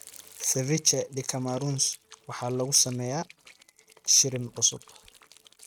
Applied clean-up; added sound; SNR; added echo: neural mask model RNNoise.